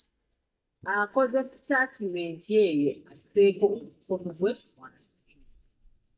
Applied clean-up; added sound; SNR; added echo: neural mask model DeepFilterNet 3.